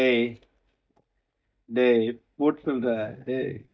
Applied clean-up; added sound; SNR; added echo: neural mask model DeepFilterNet 3.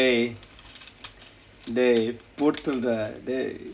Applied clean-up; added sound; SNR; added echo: none; none; none; none.